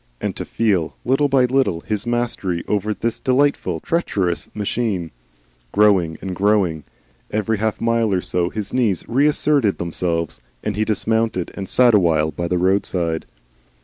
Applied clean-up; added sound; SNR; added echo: none; none; none; none.